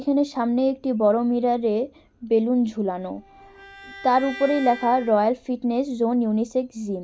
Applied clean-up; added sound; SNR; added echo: none; Bowed string instrument; 17 dB; none.